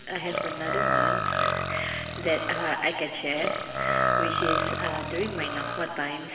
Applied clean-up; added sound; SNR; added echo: none; Burping, eructation; -3 dB; reverberation time 2.1 s.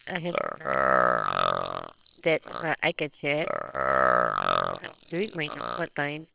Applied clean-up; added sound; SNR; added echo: neural separator model SepFormer WHAMR!.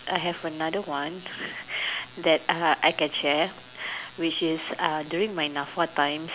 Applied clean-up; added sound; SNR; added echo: none; none; none; none.